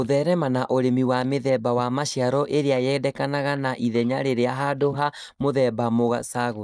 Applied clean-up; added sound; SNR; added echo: neural mask model DeepFilterNet 3.